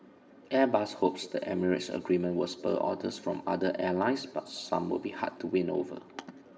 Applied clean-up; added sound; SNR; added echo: none; none; none; reverberation time 1.2 s.